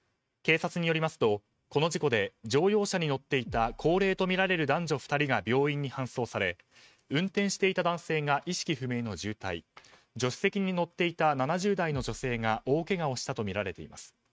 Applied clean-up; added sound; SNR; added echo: neural mask model RNNoise.